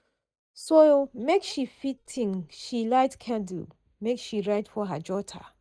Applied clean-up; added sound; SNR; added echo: neural mask model DeepFilterNet 3.